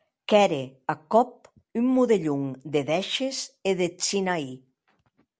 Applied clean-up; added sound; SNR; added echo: none; none; none; none.